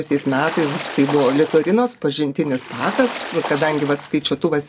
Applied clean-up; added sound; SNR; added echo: none; Water / Splash, splatter; 11 dB; none.